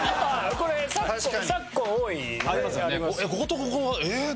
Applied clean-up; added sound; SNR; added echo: none; none; none; none.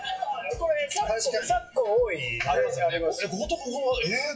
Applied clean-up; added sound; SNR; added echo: classical method WPE with log-MMSE.